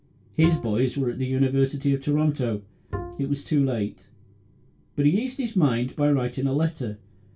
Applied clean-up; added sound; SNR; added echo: none; Bowed string instrument; 12 dB; reverberation time 0.2 s.